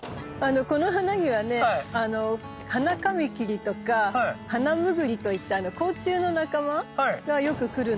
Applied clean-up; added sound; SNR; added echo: none; Bird + Slam; 18 dB; none.